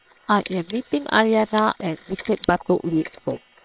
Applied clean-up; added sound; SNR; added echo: neural separator model SepFormer WHAM!.